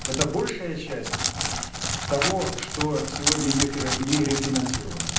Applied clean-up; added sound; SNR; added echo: none; Crackle; 0 dB; reverberation time 0.6 s.